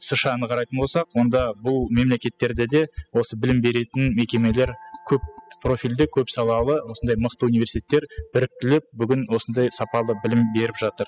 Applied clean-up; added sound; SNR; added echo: classical method spectral subtraction.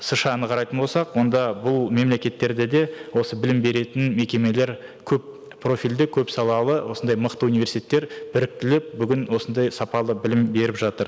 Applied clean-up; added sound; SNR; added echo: none; none; none; none.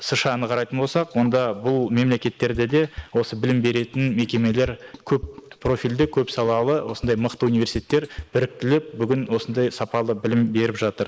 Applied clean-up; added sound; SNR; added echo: neural mask model Resemble Enhance denoiser.